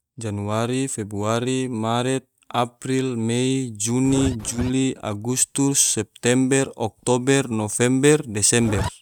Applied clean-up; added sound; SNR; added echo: neural mask model RNNoise.